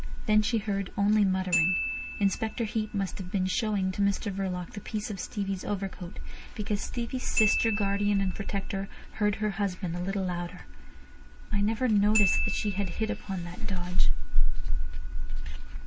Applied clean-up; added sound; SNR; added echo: none; Glockenspiel; 13 dB; none.